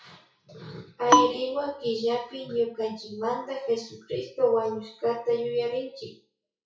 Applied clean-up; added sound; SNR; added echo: classical method WPE with log-MMSE.